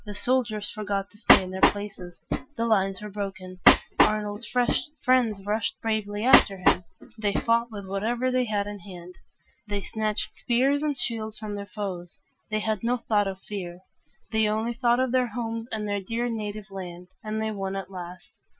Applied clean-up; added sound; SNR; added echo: classical method Wiener filter.